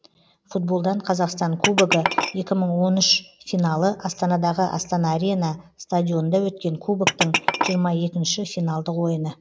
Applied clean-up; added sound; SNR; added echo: none; Glass; 5 dB; none.